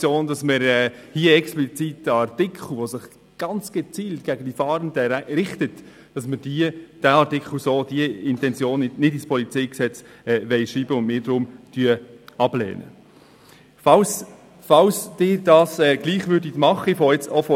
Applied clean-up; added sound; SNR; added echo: none; none; none; none.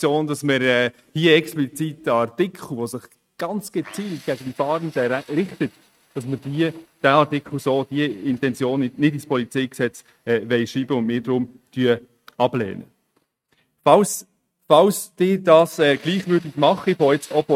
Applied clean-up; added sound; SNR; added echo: neural mask model RNNoise.